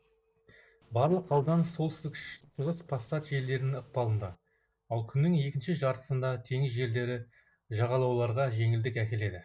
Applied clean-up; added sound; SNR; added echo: neural separator model SepFormer DNS4.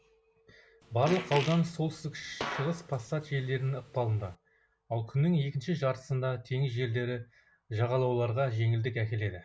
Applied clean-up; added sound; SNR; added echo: none; Fart; 11 dB; none.